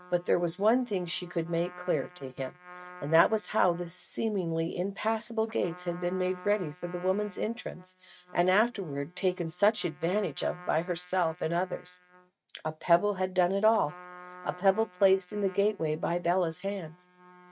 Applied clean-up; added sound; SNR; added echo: neural mask model RNNoise.